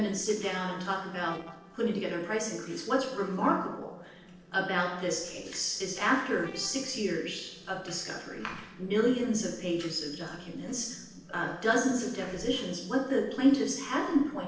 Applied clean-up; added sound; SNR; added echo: neural separator model SepFormer DNS4.